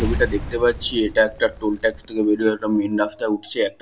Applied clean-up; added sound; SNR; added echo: none; Explosion; 11 dB; none.